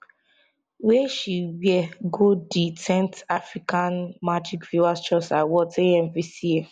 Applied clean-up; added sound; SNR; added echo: none; none; none; none.